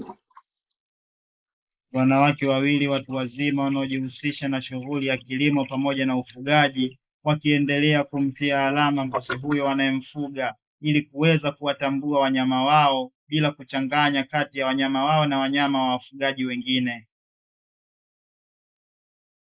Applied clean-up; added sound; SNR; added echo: neural mask model Resemble Enhance denoiser.